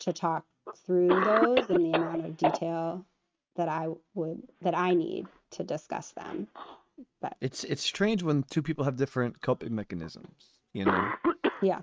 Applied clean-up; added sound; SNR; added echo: neural mask model RNNoise.